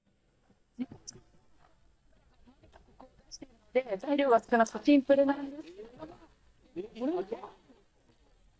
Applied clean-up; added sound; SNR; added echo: neural mask model DeepFilterNet 3.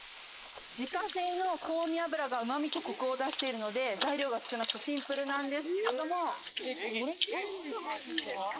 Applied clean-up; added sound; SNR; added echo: neural mask model Resemble Enhance denoiser.